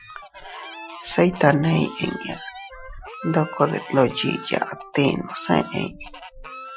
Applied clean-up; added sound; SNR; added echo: classical method Wiener filter.